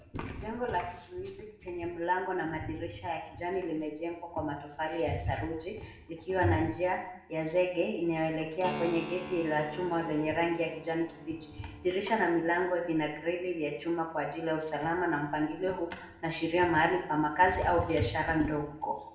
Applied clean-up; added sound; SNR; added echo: none; Keyboard (musical); 18 dB; reverberation time 0.7 s.